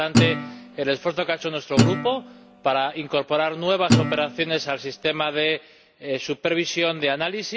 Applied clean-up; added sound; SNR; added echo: none; Guitar; 0 dB; none.